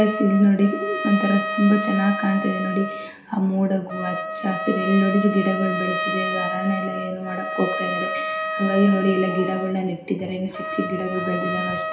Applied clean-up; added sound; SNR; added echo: none; Trumpet; 6 dB; reverberation time 0.7 s.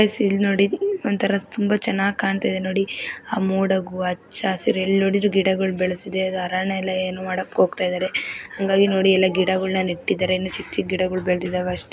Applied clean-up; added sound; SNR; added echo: none; none; none; none.